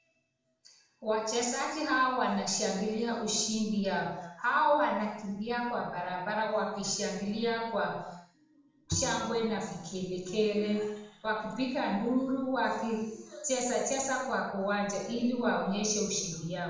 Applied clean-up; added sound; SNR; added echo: none; Bowed string instrument; 13 dB; reverberation time 0.7 s.